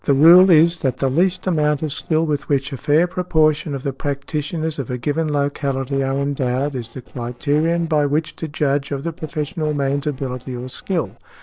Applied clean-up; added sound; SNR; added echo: neural separator model SepFormer DNS4.